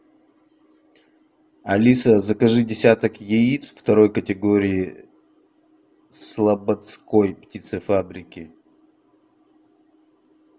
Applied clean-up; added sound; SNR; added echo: none; none; none; none.